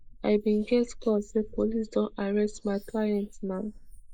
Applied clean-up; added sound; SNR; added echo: neural mask model Resemble Enhance denoiser.